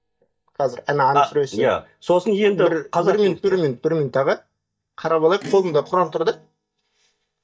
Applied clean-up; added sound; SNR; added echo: neural mask model DeepFilterNet 3.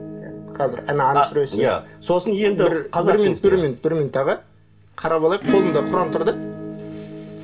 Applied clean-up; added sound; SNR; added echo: none; Acoustic guitar / Strum; 11 dB; reverberation time 0.2 s.